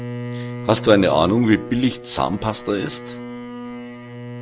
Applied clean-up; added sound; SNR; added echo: none; Bowed string instrument; 11 dB; none.